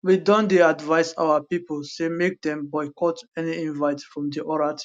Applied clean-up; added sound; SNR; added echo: none; none; none; none.